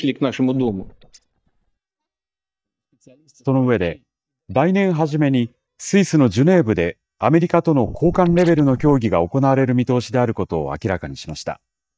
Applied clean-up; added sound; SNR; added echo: neural mask model DeepFilterNet 3.